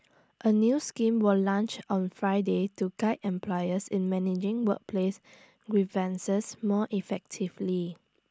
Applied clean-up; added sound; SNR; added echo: none; none; none; none.